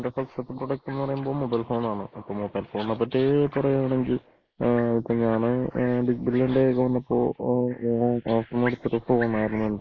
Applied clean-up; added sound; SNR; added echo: neural mask model Resemble Enhance denoiser.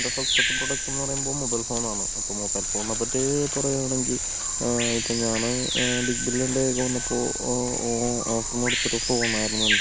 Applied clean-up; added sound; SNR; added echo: none; Bird vocalization, bird call, bird song; -1 dB; none.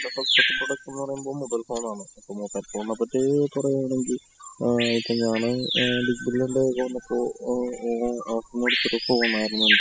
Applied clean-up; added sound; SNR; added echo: classical method spectral subtraction.